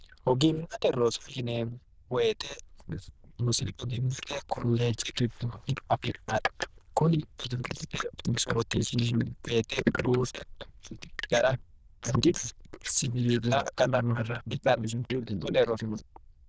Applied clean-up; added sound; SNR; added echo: neural diffusion model UNIVERSE++.